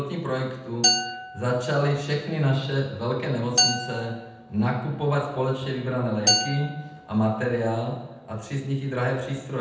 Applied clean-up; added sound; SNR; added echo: none; Glass; 3 dB; reverberation time 0.9 s.